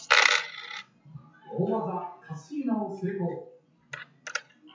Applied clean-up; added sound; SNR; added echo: classical method WPE with log-MMSE.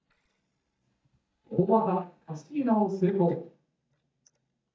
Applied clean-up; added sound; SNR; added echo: neural mask model DeepFilterNet 3.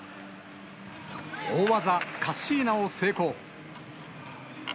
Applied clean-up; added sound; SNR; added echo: none; none; none; none.